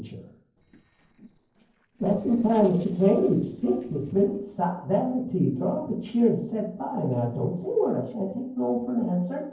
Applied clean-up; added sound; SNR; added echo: neural separator model SepFormer DNS4.